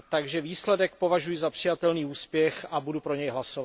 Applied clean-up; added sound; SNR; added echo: none; none; none; none.